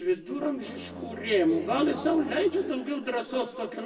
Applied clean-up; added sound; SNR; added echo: none; Brass instrument; 19 dB; reverberation time 1.8 s.